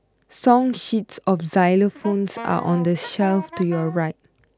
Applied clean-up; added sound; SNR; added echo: none; Wind instrument, woodwind instrument; 14 dB; none.